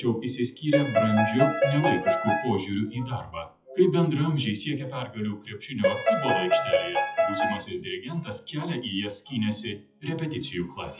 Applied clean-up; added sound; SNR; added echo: classical method WPE with log-MMSE.